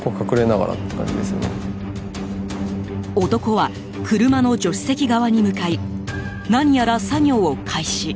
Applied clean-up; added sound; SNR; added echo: none; none; none; none.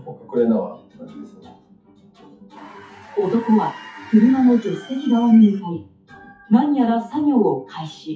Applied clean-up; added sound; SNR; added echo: classical method WPE with log-MMSE.